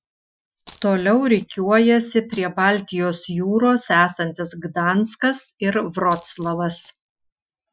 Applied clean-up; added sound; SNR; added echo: classical method Wiener filter.